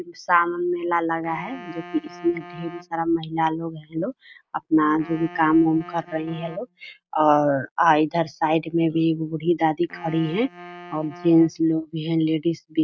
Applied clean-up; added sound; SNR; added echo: neural mask model RNNoise.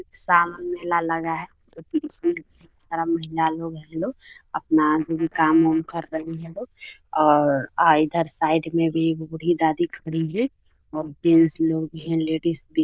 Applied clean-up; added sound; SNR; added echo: neural diffusion model UNIVERSE++.